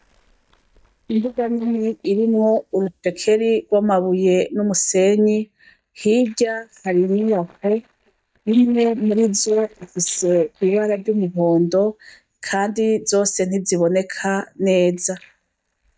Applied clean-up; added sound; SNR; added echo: neural mask model DeepFilterNet 3.